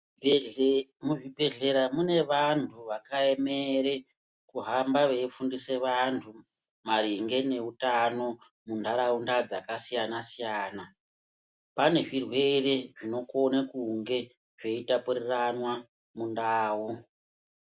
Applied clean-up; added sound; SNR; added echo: none; none; none; none.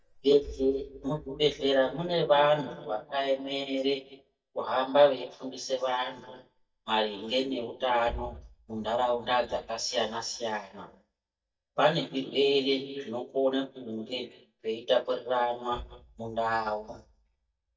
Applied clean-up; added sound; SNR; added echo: neural mask model DeepFilterNet 3.